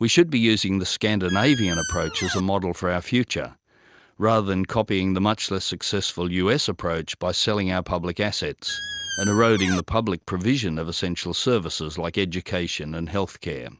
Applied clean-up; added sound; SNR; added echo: none; Squeak; 7 dB; none.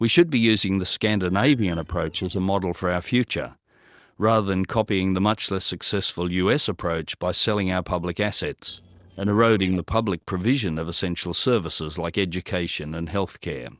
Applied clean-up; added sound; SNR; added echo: neural separator model SepFormer DNS4.